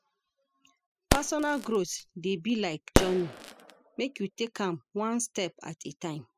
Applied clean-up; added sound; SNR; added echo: classical method spectral subtraction.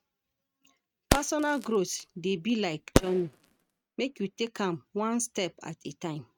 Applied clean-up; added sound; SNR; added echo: neural mask model RNNoise.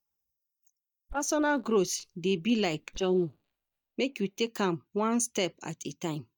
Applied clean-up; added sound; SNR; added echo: neural mask model DeepFilterNet 3.